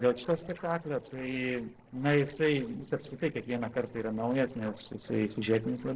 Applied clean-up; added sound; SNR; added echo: neural separator model SepFormer DNS4.